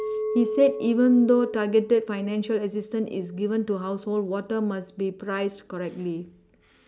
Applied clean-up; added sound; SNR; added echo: none; Chink, clink; 11 dB; none.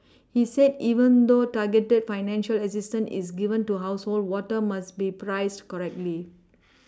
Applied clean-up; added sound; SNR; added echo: none; none; none; none.